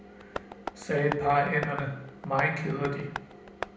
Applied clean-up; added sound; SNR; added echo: none; Tap; 10 dB; reverberation time 0.7 s.